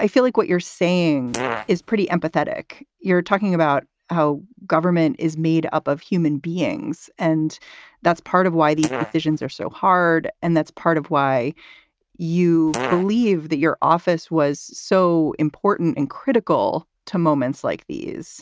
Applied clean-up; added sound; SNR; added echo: neural mask model RNNoise.